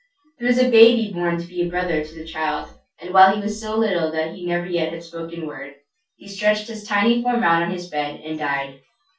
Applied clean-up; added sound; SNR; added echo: none; none; none; reverberation time 0.2 s.